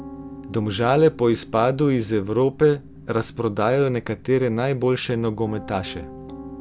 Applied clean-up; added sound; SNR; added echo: none; Piano; 19 dB; none.